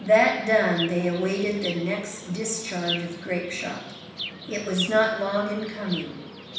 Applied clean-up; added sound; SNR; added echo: none; Chirp, tweet; 11 dB; reverberation time 0.9 s.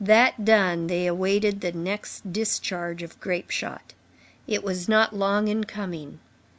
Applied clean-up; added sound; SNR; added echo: none; none; none; none.